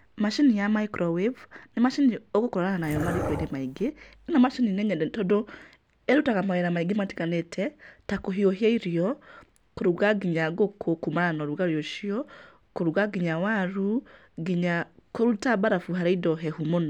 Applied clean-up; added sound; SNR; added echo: none; Dog; 7 dB; none.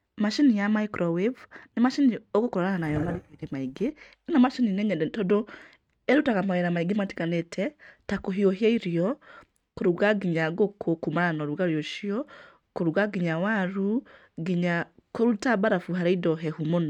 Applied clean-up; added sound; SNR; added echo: neural mask model RNNoise.